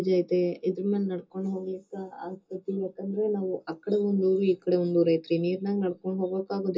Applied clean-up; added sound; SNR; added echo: none; none; none; reverberation time 0.2 s.